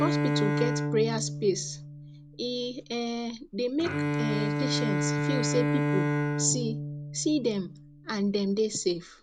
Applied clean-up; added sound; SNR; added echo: none; Bowed string instrument; 0 dB; none.